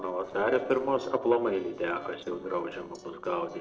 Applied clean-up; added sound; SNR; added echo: neural separator model SepFormer DNS4.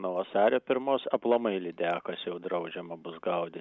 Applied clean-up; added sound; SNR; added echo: none; none; none; none.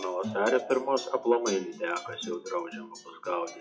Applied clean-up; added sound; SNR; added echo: classical method WPE with log-MMSE.